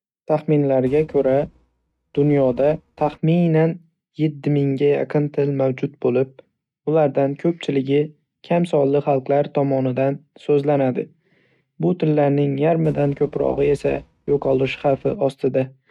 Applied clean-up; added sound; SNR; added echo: neural mask model RNNoise.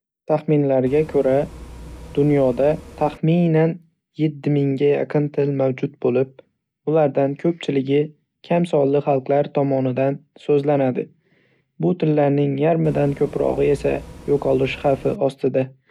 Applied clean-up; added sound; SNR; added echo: none; Bus; 18 dB; none.